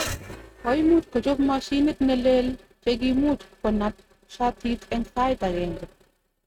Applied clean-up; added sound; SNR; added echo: neural mask model RNNoise.